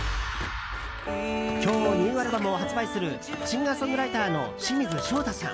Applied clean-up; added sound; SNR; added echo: none; Thump, thud; 17 dB; none.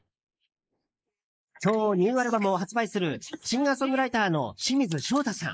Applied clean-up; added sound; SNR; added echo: neural mask model Resemble Enhance denoiser.